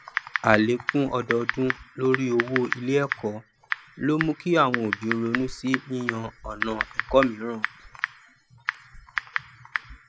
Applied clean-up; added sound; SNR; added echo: none; Typing; 6 dB; none.